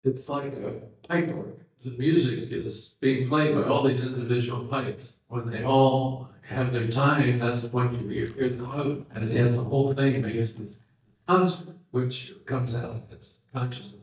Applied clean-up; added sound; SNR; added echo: neural mask model DeepFilterNet 3.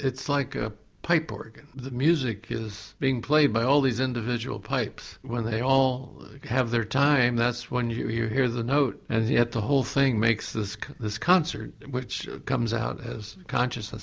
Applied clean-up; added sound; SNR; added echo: none; none; none; none.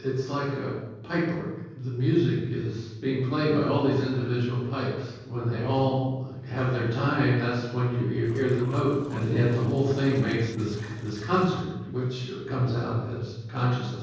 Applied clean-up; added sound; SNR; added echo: neural separator model SepFormer DNS4.